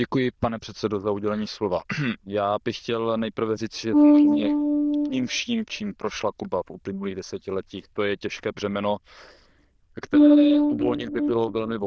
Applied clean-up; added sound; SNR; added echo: neural diffusion model UNIVERSE++.